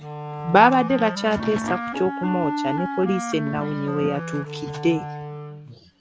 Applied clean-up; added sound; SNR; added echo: none; Wind instrument, woodwind instrument; 7 dB; none.